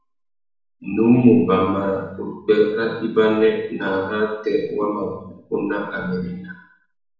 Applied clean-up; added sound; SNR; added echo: none; none; none; reverberation time 0.6 s.